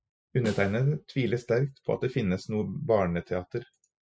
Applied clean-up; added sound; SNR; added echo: classical method spectral subtraction.